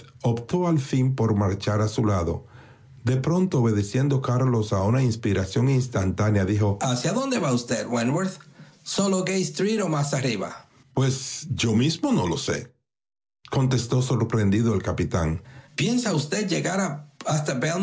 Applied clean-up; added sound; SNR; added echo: none; none; none; none.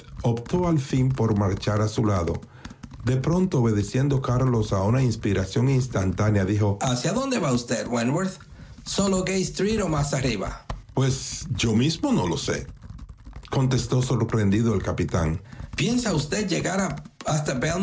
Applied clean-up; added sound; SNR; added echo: none; Computer keyboard; 16 dB; none.